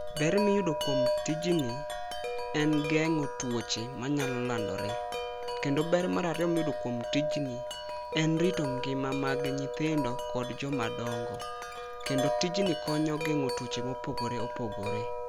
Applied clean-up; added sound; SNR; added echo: none; Wind chime; 3 dB; none.